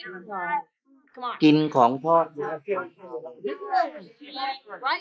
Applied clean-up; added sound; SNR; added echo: neural mask model Resemble Enhance denoiser.